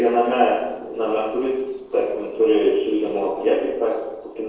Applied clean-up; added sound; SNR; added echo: neural separator model SepFormer DNS4.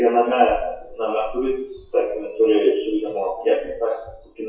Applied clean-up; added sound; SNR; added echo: classical method WPE with log-MMSE.